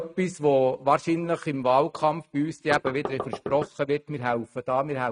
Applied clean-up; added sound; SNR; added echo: neural mask model RNNoise.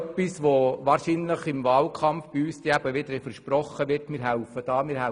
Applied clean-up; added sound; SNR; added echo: none; none; none; none.